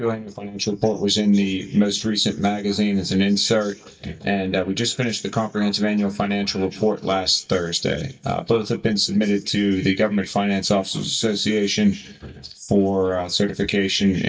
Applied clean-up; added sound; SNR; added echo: neural mask model DeepFilterNet 3.